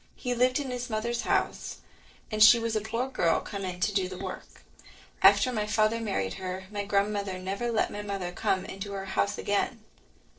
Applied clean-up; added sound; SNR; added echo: neural separator model SepFormer DNS4.